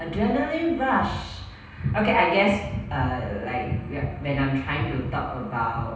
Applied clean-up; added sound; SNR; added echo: none; none; none; reverberation time 0.9 s.